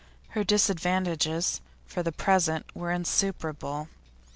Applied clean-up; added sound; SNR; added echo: none; none; none; none.